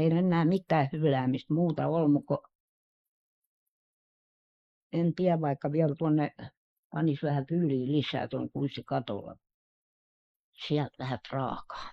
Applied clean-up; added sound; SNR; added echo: neural mask model Resemble Enhance denoiser.